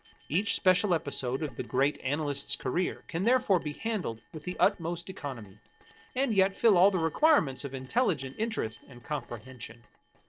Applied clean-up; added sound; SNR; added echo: neural separator model SepFormer DNS4.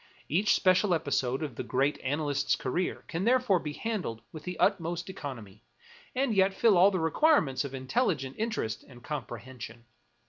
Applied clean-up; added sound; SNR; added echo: none; none; none; none.